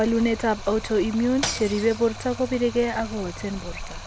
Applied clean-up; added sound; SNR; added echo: none; Shatter / Crushing + Stream; 10 dB; none.